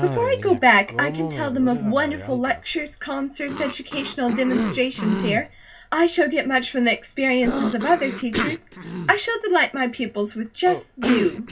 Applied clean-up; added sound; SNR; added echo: none; Cough; 9 dB; reverberation time 0.4 s.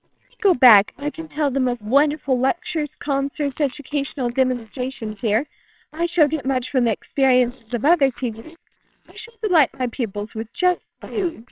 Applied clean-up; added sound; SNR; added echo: neural separator model SepFormer WHAMR!.